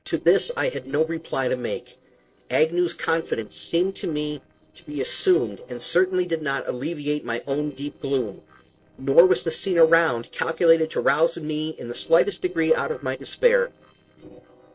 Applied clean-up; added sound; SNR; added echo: neural separator model SepFormer DNS4.